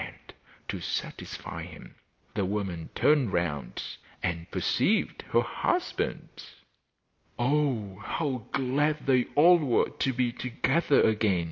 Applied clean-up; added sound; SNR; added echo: none; none; none; none.